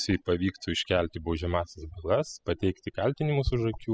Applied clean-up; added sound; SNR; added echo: classical method spectral subtraction.